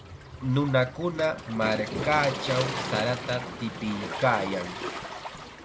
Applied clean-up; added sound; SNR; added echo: none; Waves, surf; 7 dB; none.